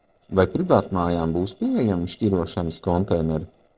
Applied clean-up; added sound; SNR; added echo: neural separator model SepFormer DNS4.